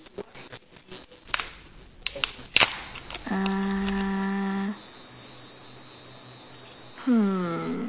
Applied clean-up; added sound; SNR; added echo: none; Wood; 1 dB; none.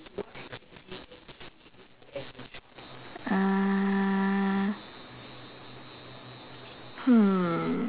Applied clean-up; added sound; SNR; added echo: none; none; none; none.